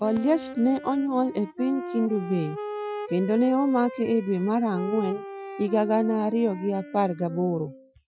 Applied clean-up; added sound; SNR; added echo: classical method Wiener filter.